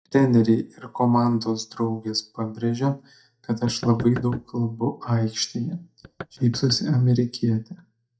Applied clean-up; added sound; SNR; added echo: neural mask model DeepFilterNet 3.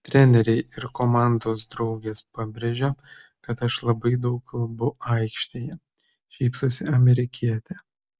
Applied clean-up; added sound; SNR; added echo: none; none; none; none.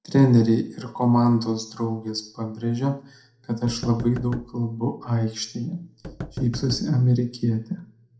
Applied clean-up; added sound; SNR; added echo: neural separator model SepFormer DNS4.